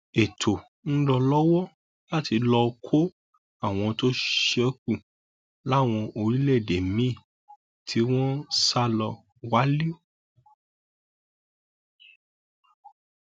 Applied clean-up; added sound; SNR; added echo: none; none; none; none.